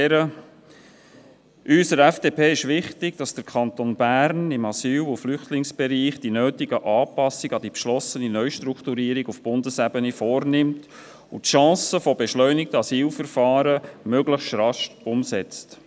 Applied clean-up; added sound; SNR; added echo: none; none; none; none.